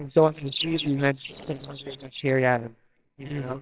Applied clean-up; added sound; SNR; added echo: neural separator model SepFormer WHAMR!.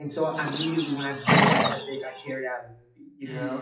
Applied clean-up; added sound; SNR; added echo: classical method WPE with log-MMSE.